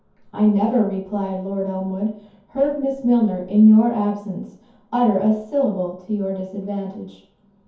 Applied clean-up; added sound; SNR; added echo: none; none; none; reverberation time 0.6 s.